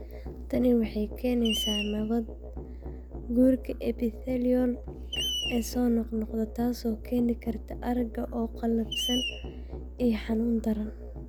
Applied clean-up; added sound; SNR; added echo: none; Musical instrument + Screech; 7 dB; none.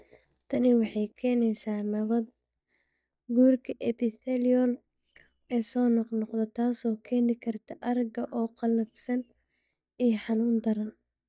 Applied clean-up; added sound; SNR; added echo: neural mask model DeepFilterNet 3.